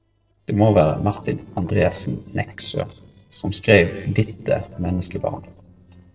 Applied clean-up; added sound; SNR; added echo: neural separator model SepFormer DNS4.